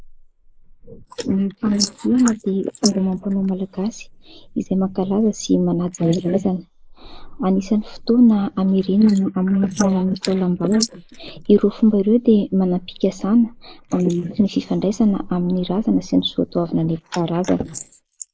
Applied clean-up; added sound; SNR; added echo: neural mask model Resemble Enhance denoiser.